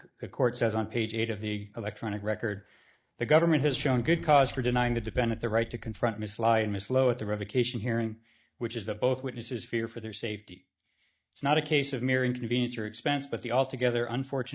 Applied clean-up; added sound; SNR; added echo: neural mask model DeepFilterNet 3.